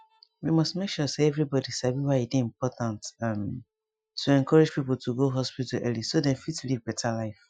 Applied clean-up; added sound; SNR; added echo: classical method Wiener filter.